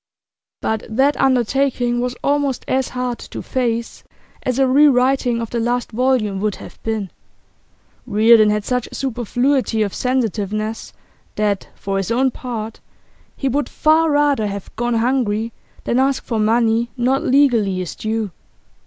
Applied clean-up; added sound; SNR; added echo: none; none; none; none.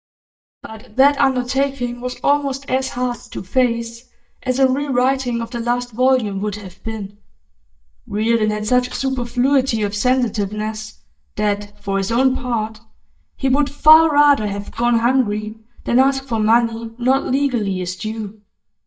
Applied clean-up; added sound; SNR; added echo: neural mask model DeepFilterNet 3.